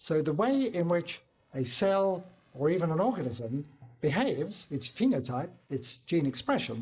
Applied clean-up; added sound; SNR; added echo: neural mask model Resemble Enhance denoiser.